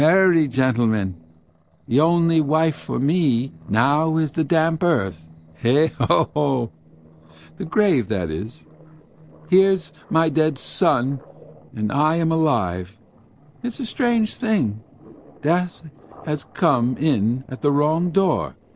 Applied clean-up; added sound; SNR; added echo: neural separator model SepFormer DNS4.